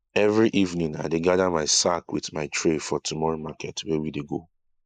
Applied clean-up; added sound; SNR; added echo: neural mask model Resemble Enhance denoiser.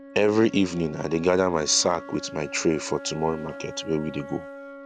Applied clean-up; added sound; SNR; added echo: none; Wind instrument, woodwind instrument; 15 dB; none.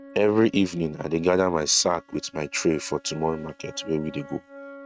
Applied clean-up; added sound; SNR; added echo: neural mask model RNNoise.